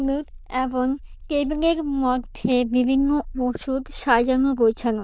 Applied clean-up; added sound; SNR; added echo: neural diffusion model UNIVERSE++.